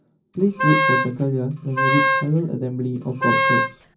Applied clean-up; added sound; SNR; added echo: none; Wind instrument, woodwind instrument; -2 dB; reverberation time 0.4 s.